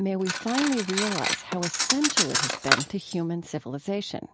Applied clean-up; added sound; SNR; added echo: none; Cutlery, silverware; 0 dB; none.